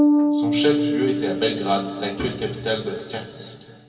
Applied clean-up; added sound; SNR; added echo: none; Bass guitar; -2 dB; reverberation time 2.0 s.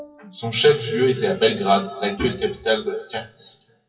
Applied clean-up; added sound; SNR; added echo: classical method WPE with log-MMSE.